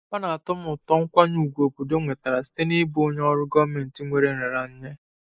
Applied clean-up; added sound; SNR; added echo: neural mask model Resemble Enhance denoiser.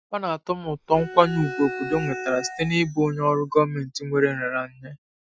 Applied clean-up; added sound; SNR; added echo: classical method Wiener filter.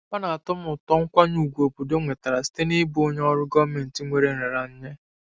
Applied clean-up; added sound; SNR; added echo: none; none; none; none.